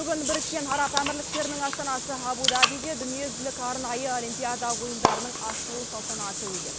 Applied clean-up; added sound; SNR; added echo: none; Bathtub (filling or washing) / Water; -1 dB; none.